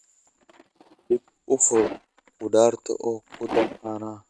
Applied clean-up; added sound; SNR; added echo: neural mask model RNNoise.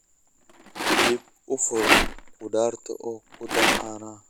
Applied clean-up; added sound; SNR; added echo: none; Rattle; -4 dB; none.